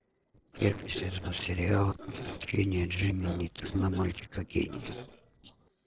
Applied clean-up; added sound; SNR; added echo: neural separator model SepFormer DNS4.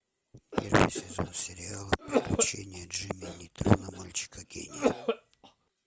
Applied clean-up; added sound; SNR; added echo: none; Cough; 4 dB; none.